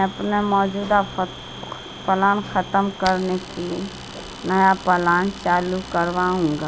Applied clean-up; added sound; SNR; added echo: none; Domestic sounds, home sounds; 18 dB; none.